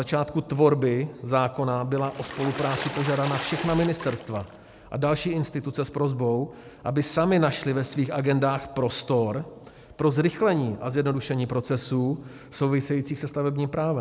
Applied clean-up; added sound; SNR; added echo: none; Water / Splash, splatter; 11 dB; none.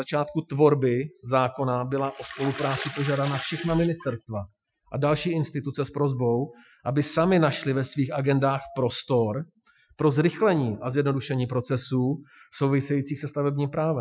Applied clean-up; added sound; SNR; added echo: classical method Wiener filter.